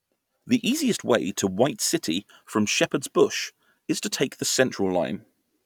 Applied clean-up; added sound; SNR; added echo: none; none; none; none.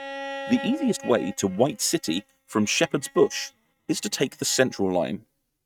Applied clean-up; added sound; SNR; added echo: neural mask model RNNoise.